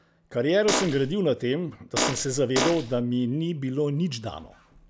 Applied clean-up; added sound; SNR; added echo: none; Fart; 2 dB; none.